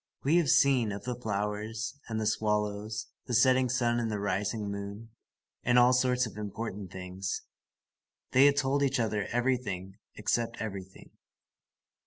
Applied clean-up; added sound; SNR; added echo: none; none; none; none.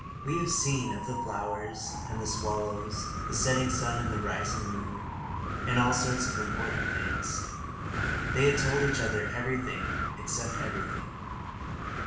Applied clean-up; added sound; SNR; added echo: none; Wind; 1 dB; reverberation time 0.7 s.